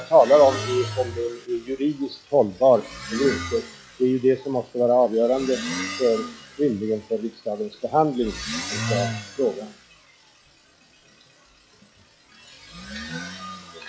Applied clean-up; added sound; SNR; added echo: classical method log-MMSE.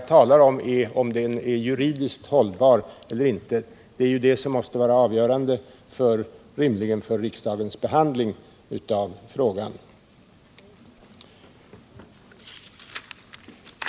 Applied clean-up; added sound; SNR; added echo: none; none; none; none.